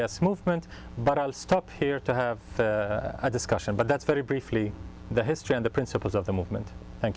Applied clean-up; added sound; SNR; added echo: none; none; none; none.